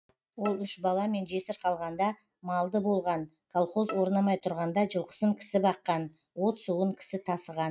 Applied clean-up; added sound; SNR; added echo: neural mask model RNNoise.